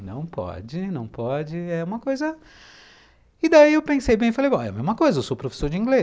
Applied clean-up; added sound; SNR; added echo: none; none; none; none.